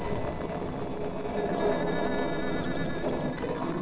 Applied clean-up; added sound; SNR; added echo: neural separator model SepFormer DNS4.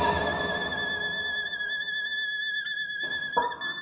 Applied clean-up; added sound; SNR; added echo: none; Wind instrument, woodwind instrument; -2 dB; reverberation time 0.6 s.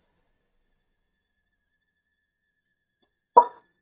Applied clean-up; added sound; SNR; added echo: neural mask model DeepFilterNet 3.